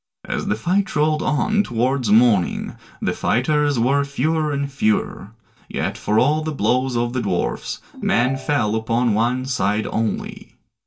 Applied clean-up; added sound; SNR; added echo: none; Ringtone / Chime; 15 dB; reverberation time 0.2 s.